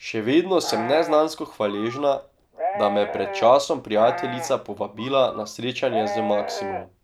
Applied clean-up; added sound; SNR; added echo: none; Livestock, farm animals, working animals; 8 dB; none.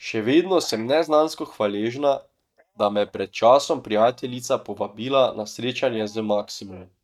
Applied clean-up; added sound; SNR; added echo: neural mask model DeepFilterNet 3.